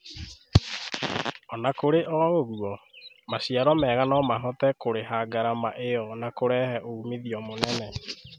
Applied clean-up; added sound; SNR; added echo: none; none; none; none.